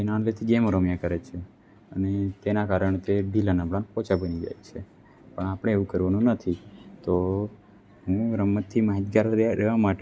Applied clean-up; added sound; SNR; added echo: none; none; none; none.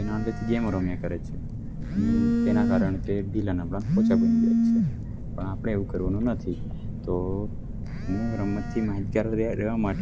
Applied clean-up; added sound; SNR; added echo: none; Telephone; -2 dB; none.